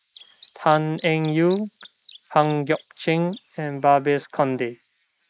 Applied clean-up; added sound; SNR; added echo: neural mask model Resemble Enhance denoiser.